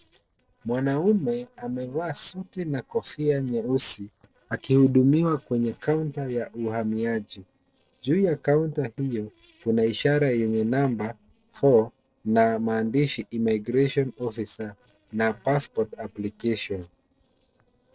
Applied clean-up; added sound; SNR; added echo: neural separator model SepFormer DNS4.